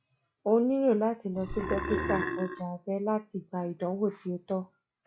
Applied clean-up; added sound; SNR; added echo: classical method log-MMSE.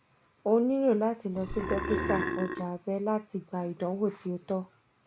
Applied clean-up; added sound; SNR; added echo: none; Burping, eructation; 2 dB; none.